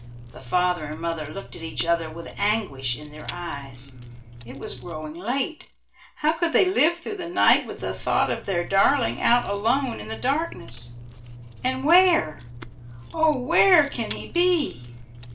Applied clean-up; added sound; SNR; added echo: none; Chewing, mastication; 14 dB; reverberation time 0.3 s.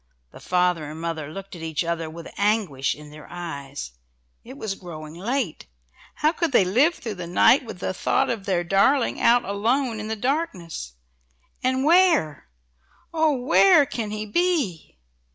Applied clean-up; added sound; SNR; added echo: none; none; none; none.